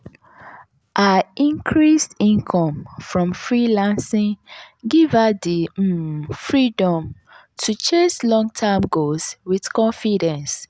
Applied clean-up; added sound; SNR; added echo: none; none; none; none.